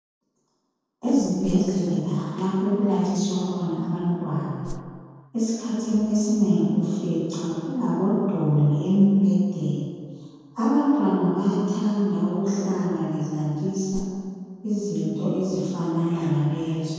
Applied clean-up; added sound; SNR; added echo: neural separator model SepFormer DNS4.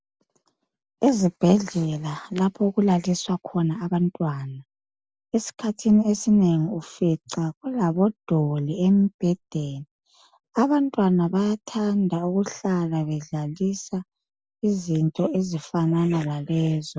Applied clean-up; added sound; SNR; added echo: none; none; none; none.